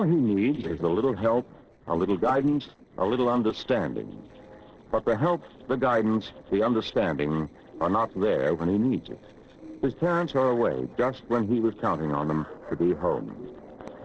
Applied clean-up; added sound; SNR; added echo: neural separator model SepFormer DNS4.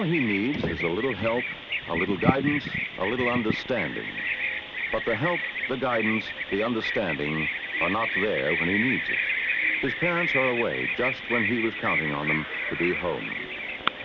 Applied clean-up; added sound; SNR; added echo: none; Bird vocalization, bird call, bird song; 1 dB; none.